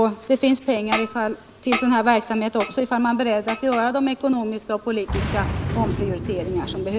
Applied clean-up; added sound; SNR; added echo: none; Boom; 8 dB; none.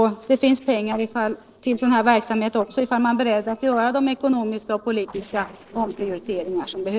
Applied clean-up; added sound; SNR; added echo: neural separator model SepFormer DNS4.